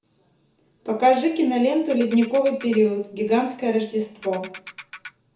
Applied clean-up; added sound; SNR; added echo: none; Ratchet, pawl; 19 dB; reverberation time 0.6 s.